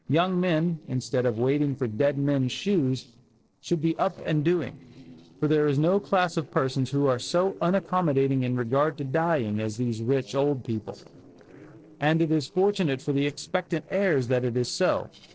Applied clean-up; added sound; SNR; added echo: neural separator model SepFormer DNS4.